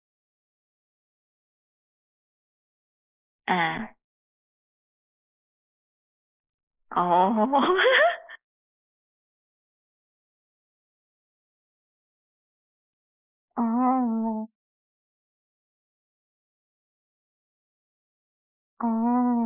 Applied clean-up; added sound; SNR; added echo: neural mask model Resemble Enhance denoiser.